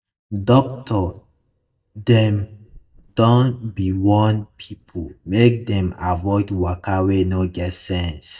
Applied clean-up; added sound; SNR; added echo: neural mask model DeepFilterNet 3.